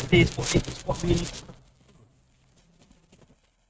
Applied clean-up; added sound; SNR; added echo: neural mask model RNNoise.